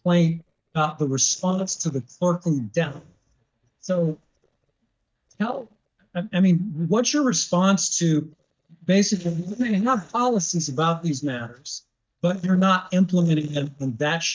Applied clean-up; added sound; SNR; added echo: neural mask model DeepFilterNet 3.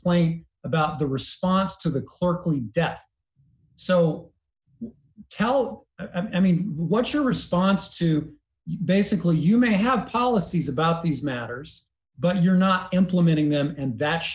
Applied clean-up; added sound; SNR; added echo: none; none; none; none.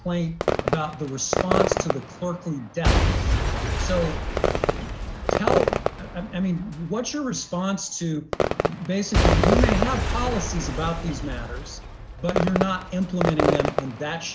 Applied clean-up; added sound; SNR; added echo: none; Fireworks + Shatter / Crushing / Boom; -3 dB; none.